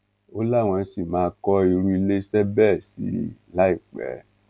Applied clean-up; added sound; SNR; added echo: none; none; none; none.